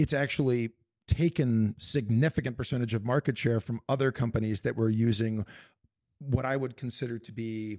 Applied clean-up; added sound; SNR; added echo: none; none; none; none.